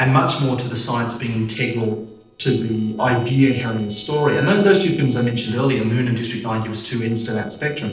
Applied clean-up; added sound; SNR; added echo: neural separator model SepFormer DNS4.